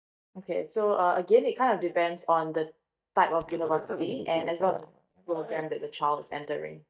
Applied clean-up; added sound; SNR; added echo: neural mask model DeepFilterNet 3.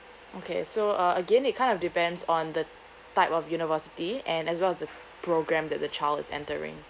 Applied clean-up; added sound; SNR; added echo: none; none; none; none.